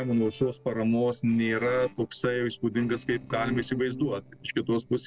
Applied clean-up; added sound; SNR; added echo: neural separator model SepFormer DNS4.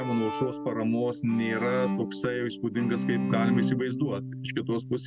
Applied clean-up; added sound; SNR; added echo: none; Bowed string instrument; 3 dB; none.